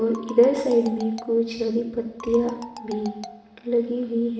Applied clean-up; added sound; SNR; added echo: none; Marimba, xylophone; 18 dB; reverberation time 0.8 s.